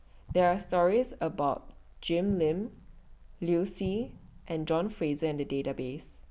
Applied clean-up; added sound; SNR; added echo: none; Explosion; 18 dB; none.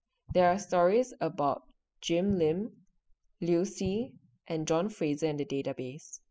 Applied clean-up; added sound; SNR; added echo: classical method spectral subtraction.